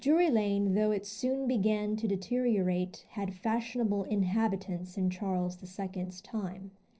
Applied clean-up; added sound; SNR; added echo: neural separator model SepFormer DNS4.